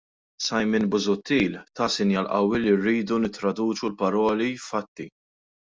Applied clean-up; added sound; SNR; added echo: none; none; none; none.